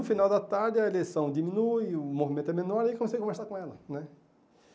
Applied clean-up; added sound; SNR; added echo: none; none; none; none.